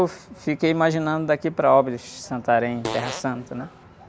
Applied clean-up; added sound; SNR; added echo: none; Fart; 11 dB; none.